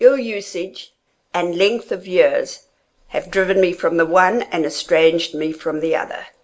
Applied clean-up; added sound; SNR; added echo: none; none; none; none.